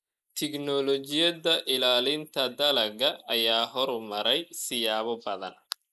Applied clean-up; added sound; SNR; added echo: neural mask model Resemble Enhance denoiser.